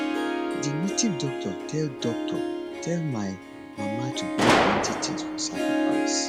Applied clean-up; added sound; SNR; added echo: none; Gunshot, gunfire + Harp; -4 dB; none.